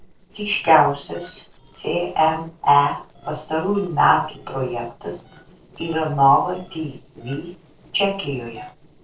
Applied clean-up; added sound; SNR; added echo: neural separator model SepFormer DNS4.